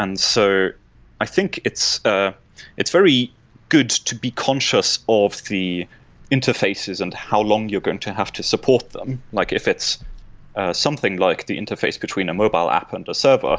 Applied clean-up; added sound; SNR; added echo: none; none; none; none.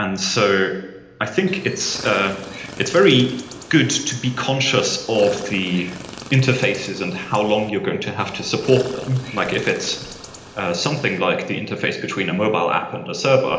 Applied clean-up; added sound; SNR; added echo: none; Chirp, tweet; 16 dB; reverberation time 0.9 s.